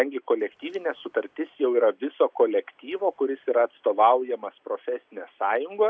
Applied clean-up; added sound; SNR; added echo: none; none; none; none.